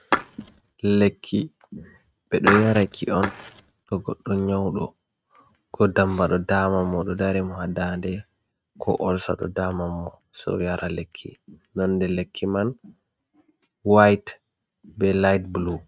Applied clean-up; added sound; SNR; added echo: neural mask model RNNoise.